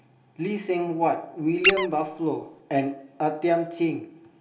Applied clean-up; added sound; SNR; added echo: none; Squeak; 0 dB; reverberation time 0.9 s.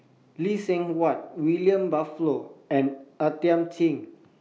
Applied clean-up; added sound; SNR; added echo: none; none; none; none.